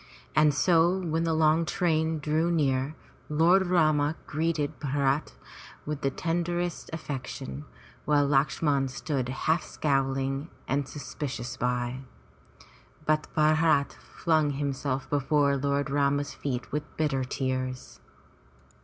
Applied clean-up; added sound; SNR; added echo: none; none; none; none.